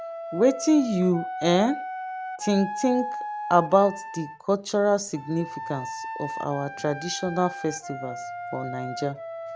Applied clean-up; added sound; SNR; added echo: none; Wind instrument, woodwind instrument; 9 dB; none.